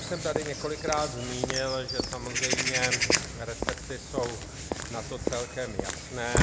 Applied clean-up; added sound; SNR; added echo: none; Walk, footsteps / Bird vocalization, bird call, bird song; -3 dB; none.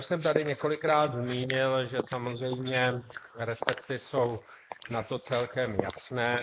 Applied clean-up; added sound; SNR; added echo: neural mask model Resemble Enhance denoiser.